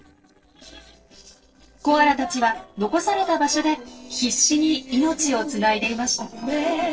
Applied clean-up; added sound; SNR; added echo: neural separator model SepFormer DNS4.